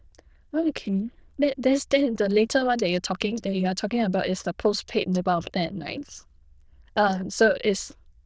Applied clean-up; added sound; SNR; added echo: neural diffusion model UNIVERSE++.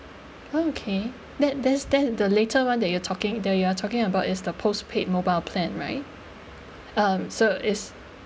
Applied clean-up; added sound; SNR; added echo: none; none; none; none.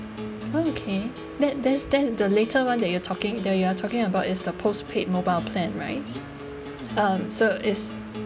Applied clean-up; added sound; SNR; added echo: none; Acoustic guitar; 10 dB; none.